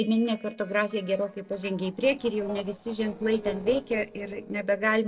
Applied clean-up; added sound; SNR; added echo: neural separator model SepFormer DNS4.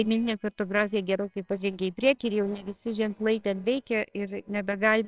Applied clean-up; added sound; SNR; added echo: neural separator model SepFormer WHAMR!.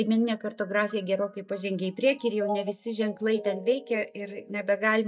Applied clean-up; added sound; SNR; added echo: neural mask model DeepFilterNet 3.